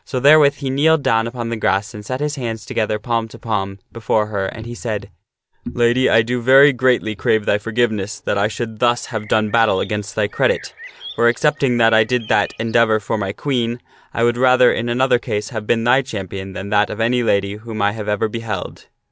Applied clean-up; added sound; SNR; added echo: none; Bird; 20 dB; none.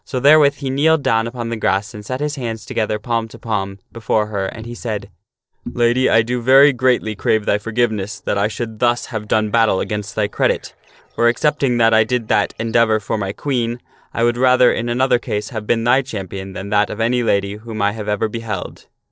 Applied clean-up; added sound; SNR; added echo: neural separator model SepFormer DNS4.